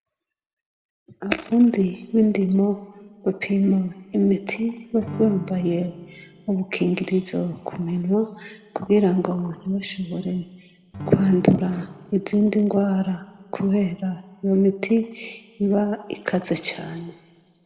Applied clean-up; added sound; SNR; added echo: none; Acoustic guitar / Strum; 13 dB; reverberation time 1.4 s.